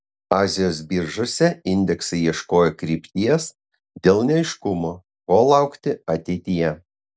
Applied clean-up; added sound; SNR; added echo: none; none; none; none.